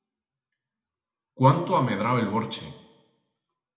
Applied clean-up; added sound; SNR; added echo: none; none; none; reverberation time 0.6 s.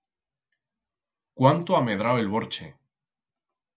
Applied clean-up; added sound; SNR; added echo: none; none; none; none.